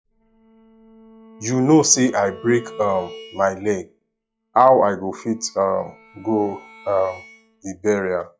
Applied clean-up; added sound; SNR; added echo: classical method log-MMSE.